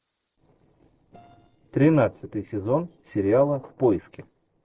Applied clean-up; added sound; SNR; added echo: neural separator model SepFormer DNS4.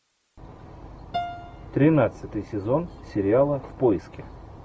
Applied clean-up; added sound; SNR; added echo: none; Piano; 14 dB; none.